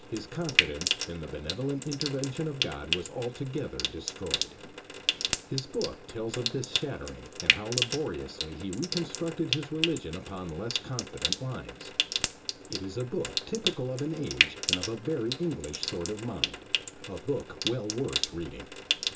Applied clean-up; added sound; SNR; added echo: none; Trickle, dribble / Sink (filling or washing) / Water tap, faucet; -1 dB; reverberation time 0.2 s.